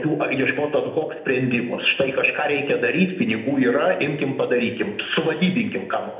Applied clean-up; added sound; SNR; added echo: none; none; none; reverberation time 0.8 s.